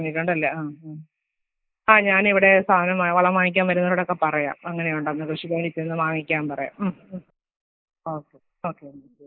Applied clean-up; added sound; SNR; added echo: neural mask model Resemble Enhance denoiser.